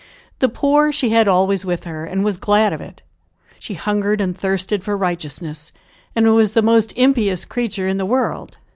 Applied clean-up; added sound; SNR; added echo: none; none; none; none.